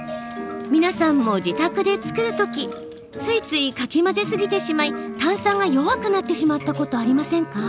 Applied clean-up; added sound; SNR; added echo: none; none; none; none.